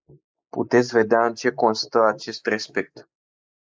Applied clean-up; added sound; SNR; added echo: neural mask model Resemble Enhance denoiser.